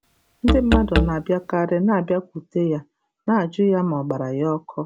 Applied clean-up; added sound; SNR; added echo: none; Musical instrument; 0 dB; none.